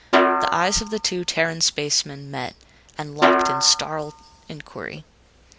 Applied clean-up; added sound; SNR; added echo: none; Snare drum; -2 dB; none.